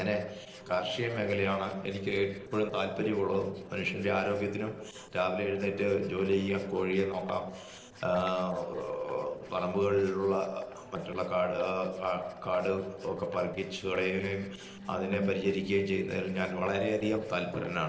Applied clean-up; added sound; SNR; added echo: neural separator model SepFormer DNS4.